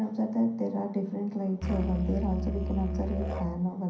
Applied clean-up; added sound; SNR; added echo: none; Musical instrument; 2 dB; reverberation time 0.6 s.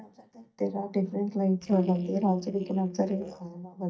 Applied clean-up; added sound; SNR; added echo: neural mask model DeepFilterNet 3.